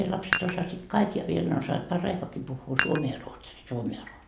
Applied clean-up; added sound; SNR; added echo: none; Dishes, pots, and pans; 3 dB; none.